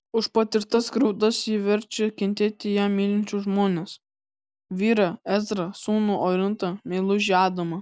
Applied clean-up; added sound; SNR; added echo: none; none; none; none.